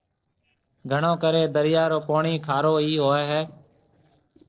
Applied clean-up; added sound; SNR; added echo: neural separator model SepFormer DNS4.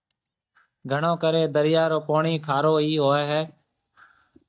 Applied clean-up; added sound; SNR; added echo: neural mask model DeepFilterNet 3.